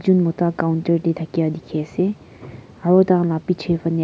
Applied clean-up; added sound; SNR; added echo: none; none; none; none.